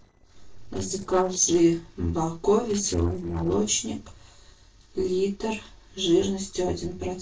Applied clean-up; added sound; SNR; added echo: neural separator model SepFormer DNS4.